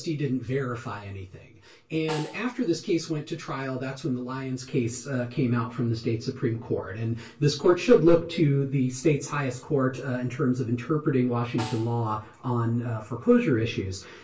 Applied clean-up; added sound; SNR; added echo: none; Snare drum; 19 dB; reverberation time 0.1 s.